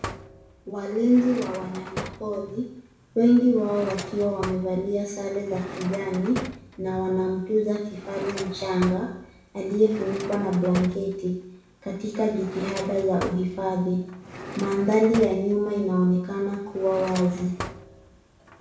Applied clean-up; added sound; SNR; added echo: none; Drawer open or close; 13 dB; reverberation time 0.7 s.